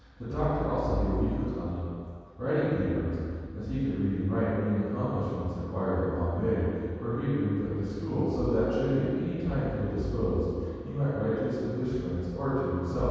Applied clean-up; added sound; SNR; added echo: none; none; none; reverberation time 2.1 s.